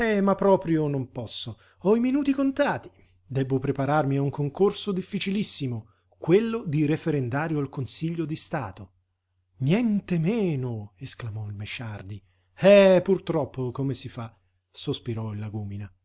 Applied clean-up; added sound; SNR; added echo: none; none; none; none.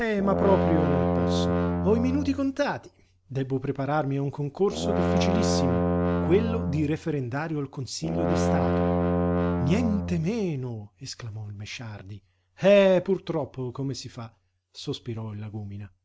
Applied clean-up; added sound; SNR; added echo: none; Brass instrument; -1 dB; none.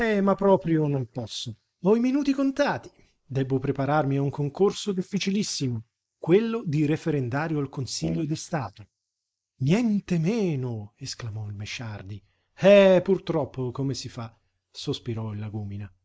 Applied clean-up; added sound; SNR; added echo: neural mask model Resemble Enhance denoiser.